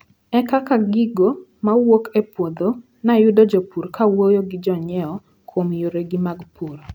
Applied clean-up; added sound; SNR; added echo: none; none; none; none.